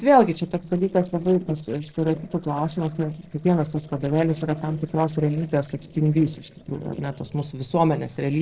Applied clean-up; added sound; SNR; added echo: neural separator model SepFormer DNS4.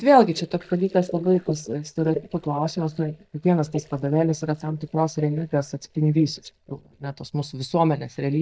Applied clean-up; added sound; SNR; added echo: neural mask model DeepFilterNet 3.